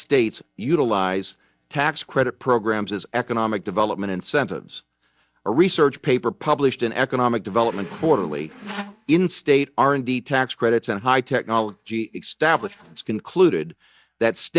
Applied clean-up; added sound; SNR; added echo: neural mask model DeepFilterNet 3.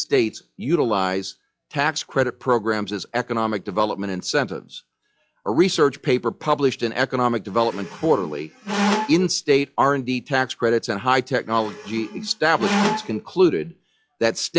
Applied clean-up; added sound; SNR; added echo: classical method log-MMSE.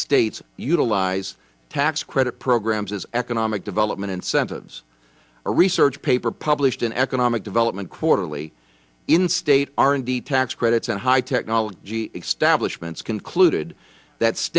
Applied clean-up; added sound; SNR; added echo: none; none; none; none.